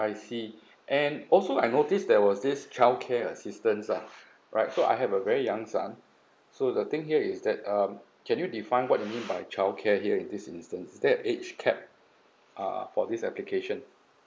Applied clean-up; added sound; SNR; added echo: none; none; none; none.